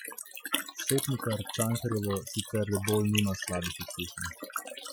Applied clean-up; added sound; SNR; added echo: classical method Wiener filter.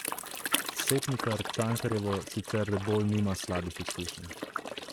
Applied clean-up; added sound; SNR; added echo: neural mask model RNNoise.